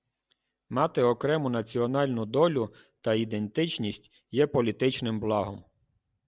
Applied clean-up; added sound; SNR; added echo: none; none; none; none.